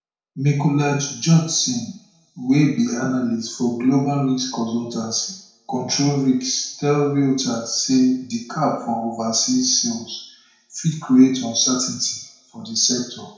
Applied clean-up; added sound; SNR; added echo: none; none; none; reverberation time 0.5 s.